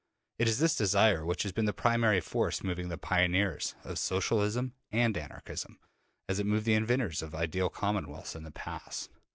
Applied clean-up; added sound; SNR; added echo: none; none; none; none.